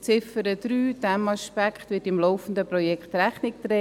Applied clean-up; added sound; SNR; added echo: none; none; none; none.